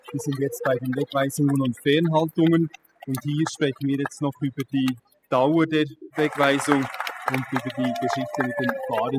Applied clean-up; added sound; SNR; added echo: classical method spectral subtraction.